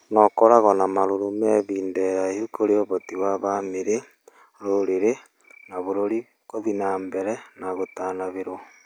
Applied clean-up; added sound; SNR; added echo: none; none; none; none.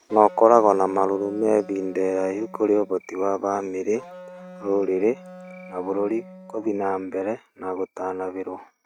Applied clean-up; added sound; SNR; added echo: neural mask model RNNoise.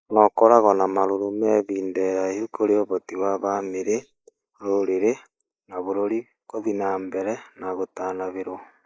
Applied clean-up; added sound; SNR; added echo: neural mask model Resemble Enhance denoiser.